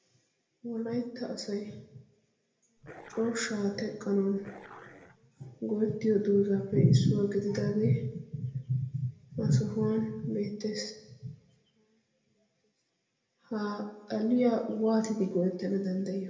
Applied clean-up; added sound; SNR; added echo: none; Dog; 19 dB; reverberation time 0.7 s.